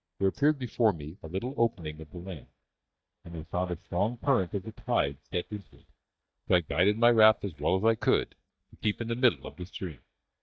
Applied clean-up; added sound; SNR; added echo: neural mask model DeepFilterNet 3.